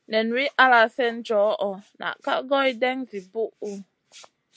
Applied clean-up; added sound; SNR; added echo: none; none; none; none.